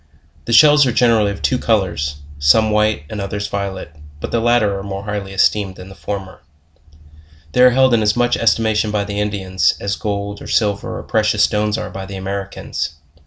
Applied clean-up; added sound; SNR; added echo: none; none; none; none.